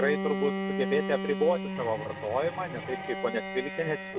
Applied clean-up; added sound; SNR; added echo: none; Bowed string instrument; 4 dB; none.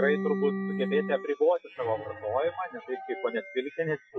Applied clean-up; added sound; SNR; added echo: classical method Wiener filter.